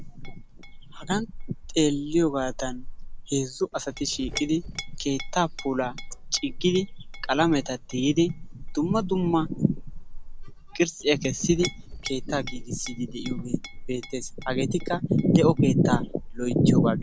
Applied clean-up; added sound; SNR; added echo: none; Chink, clink; 10 dB; none.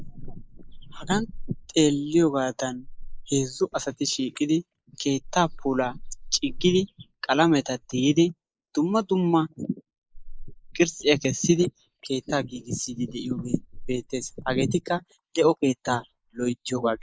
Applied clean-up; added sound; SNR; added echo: neural mask model Resemble Enhance denoiser.